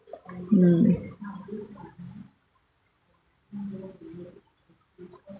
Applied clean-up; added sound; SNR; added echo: none; none; none; none.